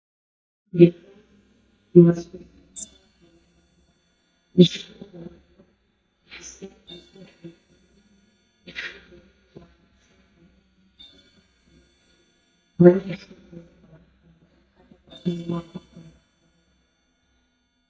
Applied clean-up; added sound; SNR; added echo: neural mask model DeepFilterNet 3.